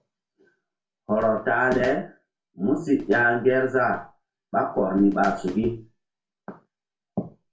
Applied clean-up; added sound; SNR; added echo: none; none; none; reverberation time 0.3 s.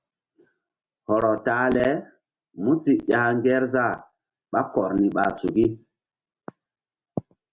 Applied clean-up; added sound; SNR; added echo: none; none; none; none.